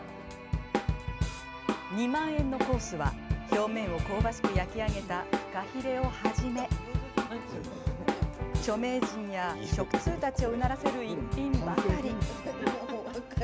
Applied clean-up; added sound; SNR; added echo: none; Drum kit; -1 dB; none.